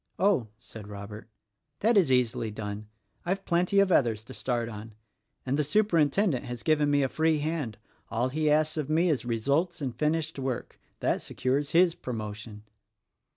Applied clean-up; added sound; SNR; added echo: none; none; none; none.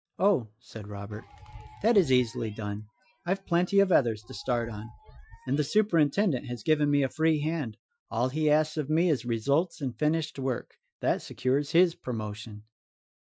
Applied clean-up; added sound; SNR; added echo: classical method Wiener filter.